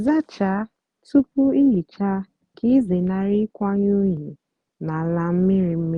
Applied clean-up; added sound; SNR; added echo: none; none; none; none.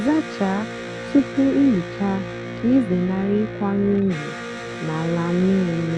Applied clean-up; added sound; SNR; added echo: none; Electric guitar; 10 dB; none.